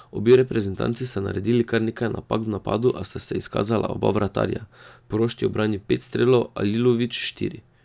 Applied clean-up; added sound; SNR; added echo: none; none; none; none.